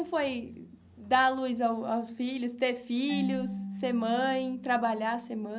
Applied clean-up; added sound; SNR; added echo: none; Marimba, xylophone / Wood; 12 dB; none.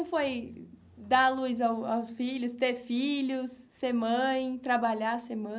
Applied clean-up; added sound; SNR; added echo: none; none; none; none.